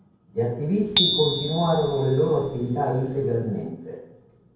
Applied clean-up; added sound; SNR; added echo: none; Bicycle bell; 4 dB; reverberation time 0.9 s.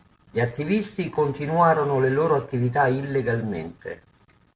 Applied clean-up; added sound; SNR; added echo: none; none; none; none.